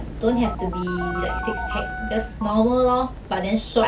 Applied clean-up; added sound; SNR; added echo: none; Wind instrument, woodwind instrument + Telephone; 8 dB; none.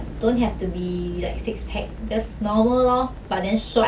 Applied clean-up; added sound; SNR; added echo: none; none; none; none.